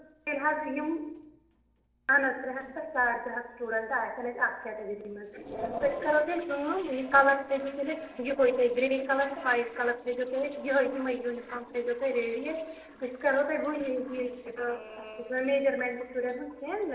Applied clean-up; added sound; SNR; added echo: neural separator model SepFormer DNS4.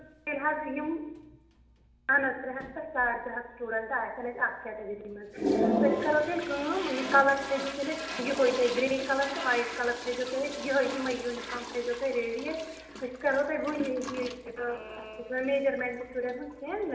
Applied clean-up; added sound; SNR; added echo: none; Toilet flush; 7 dB; reverberation time 0.8 s.